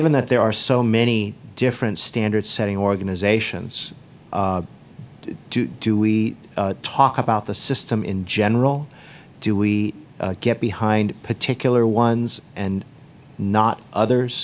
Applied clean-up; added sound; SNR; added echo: none; none; none; none.